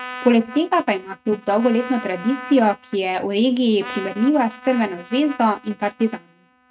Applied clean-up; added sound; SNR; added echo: neural mask model RNNoise.